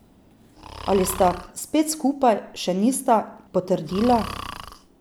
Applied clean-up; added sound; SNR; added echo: none; Breathing; 15 dB; none.